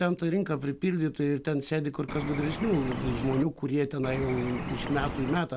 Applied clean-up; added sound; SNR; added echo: none; Bird; 6 dB; none.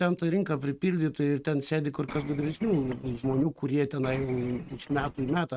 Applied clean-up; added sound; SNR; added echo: neural mask model RNNoise.